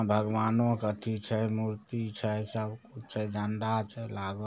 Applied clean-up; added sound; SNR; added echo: none; none; none; none.